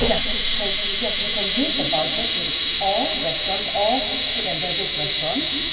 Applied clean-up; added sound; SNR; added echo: none; Camera; -4 dB; reverberation time 2.4 s.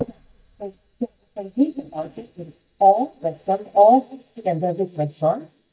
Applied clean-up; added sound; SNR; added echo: neural mask model DeepFilterNet 3.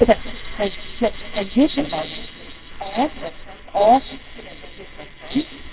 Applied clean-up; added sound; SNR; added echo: neural separator model SepFormer WHAMR!.